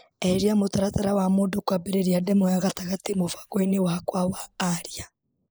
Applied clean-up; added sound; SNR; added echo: neural mask model Resemble Enhance denoiser.